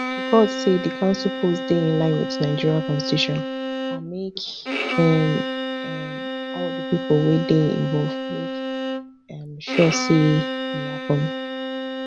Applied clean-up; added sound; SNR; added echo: none; Bowed string instrument; 5 dB; none.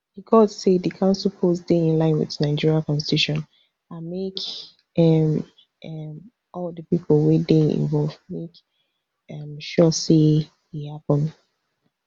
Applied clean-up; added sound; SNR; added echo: none; none; none; none.